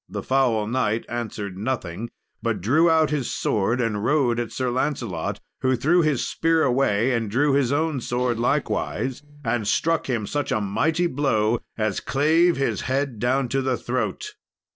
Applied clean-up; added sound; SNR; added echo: neural separator model SepFormer DNS4.